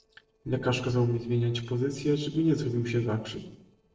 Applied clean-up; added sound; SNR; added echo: neural separator model SepFormer DNS4.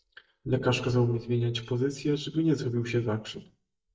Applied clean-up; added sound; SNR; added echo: neural mask model DeepFilterNet 3.